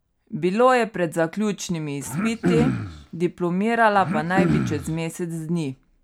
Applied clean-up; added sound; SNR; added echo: none; Cough; 2 dB; none.